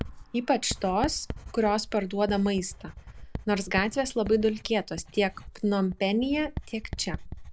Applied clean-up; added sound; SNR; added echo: none; Writing; 12 dB; none.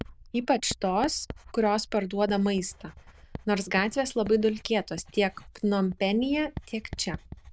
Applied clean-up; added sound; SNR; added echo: neural diffusion model UNIVERSE++.